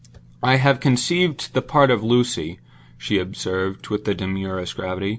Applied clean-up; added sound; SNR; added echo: none; none; none; none.